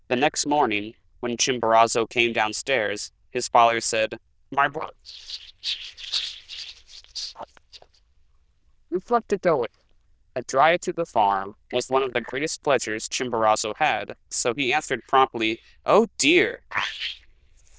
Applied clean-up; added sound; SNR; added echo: neural diffusion model UNIVERSE++.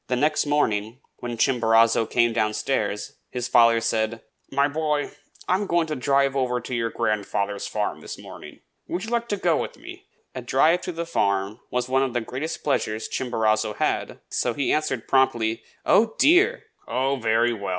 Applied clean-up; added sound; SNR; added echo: none; none; none; none.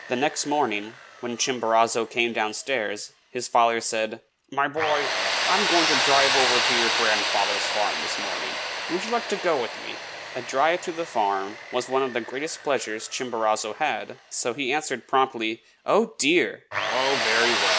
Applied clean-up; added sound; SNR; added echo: none; Tools; 3 dB; none.